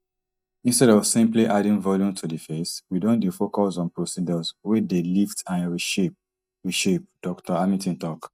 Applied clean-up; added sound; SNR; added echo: neural mask model DeepFilterNet 3.